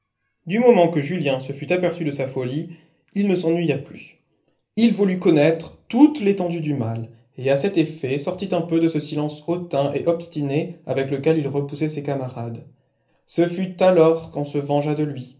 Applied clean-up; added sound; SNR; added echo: none; none; none; reverberation time 0.3 s.